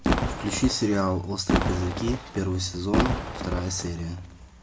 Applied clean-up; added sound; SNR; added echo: none; Fireworks; 1 dB; none.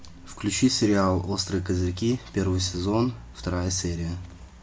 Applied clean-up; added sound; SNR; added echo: none; none; none; none.